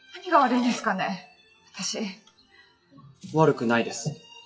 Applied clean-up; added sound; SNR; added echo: classical method WPE with log-MMSE.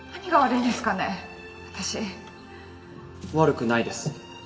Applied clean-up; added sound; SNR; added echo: none; Drawer open or close; 15 dB; reverberation time 1.4 s.